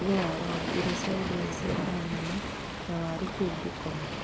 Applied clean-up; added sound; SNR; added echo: none; Waves, surf; 1 dB; none.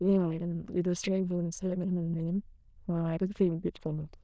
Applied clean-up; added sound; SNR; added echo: neural diffusion model UNIVERSE++.